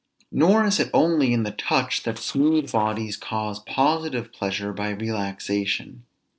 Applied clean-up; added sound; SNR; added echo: neural separator model SepFormer DNS4.